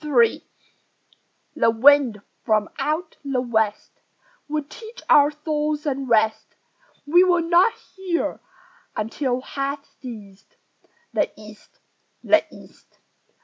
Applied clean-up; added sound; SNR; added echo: none; none; none; none.